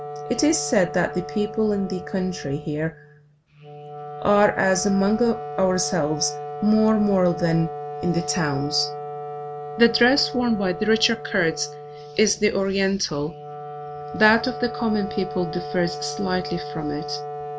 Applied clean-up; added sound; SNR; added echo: none; Wind instrument, woodwind instrument; 10 dB; none.